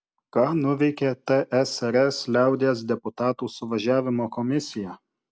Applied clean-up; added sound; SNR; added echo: none; none; none; none.